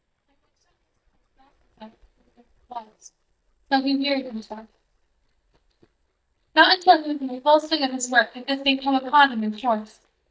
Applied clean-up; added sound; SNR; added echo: neural mask model DeepFilterNet 3.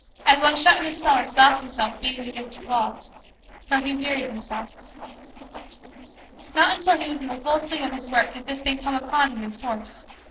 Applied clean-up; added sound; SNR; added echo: neural separator model SepFormer DNS4.